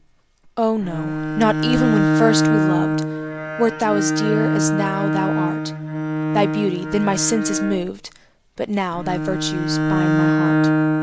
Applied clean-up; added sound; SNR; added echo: none; Bowed string instrument; -2 dB; none.